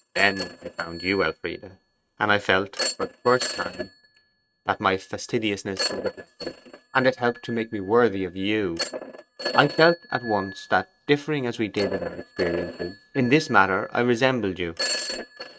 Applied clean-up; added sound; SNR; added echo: neural mask model RNNoise.